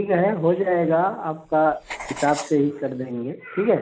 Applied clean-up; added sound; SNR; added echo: none; Writing; 18 dB; none.